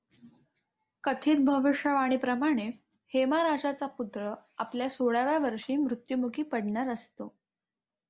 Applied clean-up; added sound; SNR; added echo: none; none; none; none.